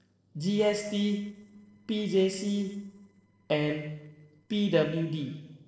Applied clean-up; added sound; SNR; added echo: neural separator model SepFormer DNS4.